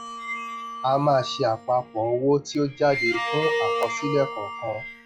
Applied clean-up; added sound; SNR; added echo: classical method log-MMSE.